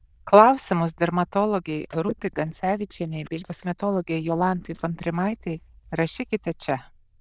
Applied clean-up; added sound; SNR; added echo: neural diffusion model UNIVERSE++.